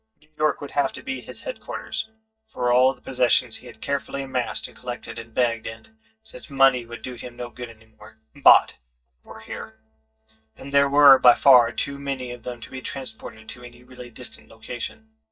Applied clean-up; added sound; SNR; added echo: neural mask model DeepFilterNet 3.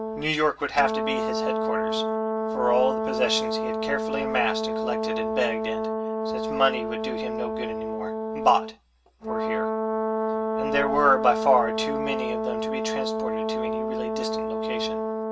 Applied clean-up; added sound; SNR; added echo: none; Brass instrument; 0 dB; reverberation time 0.2 s.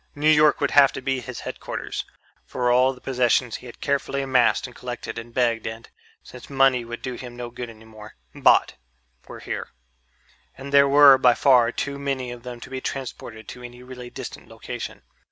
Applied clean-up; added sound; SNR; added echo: none; none; none; none.